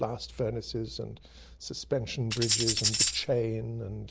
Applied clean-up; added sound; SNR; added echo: none; Tambourine; -3 dB; none.